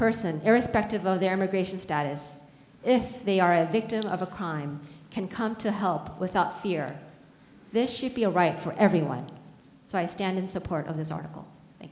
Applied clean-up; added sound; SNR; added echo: none; none; none; none.